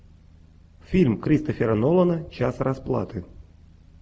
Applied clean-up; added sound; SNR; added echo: none; none; none; none.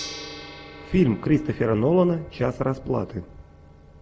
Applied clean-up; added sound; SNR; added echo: none; Gong; 18 dB; none.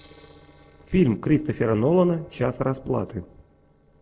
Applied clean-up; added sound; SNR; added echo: neural separator model SepFormer DNS4.